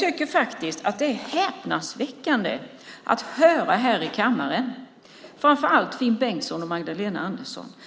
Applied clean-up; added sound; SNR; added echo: none; none; none; none.